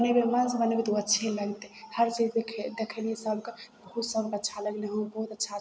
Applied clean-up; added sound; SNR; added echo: none; none; none; none.